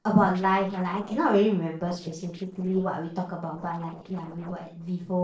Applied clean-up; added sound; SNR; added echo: neural separator model SepFormer DNS4.